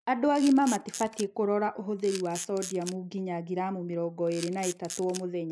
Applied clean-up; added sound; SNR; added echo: none; Camera; 12 dB; none.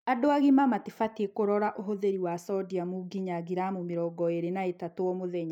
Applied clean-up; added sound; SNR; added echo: none; none; none; none.